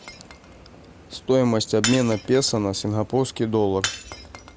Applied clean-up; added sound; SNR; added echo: none; Shatter; 12 dB; none.